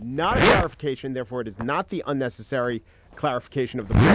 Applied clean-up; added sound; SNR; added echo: none; Zipper (clothing); -2 dB; none.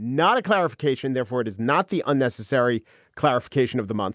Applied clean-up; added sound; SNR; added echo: none; none; none; none.